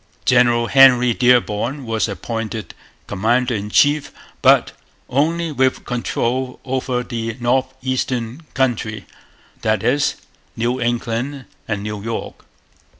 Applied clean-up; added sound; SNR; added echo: none; none; none; none.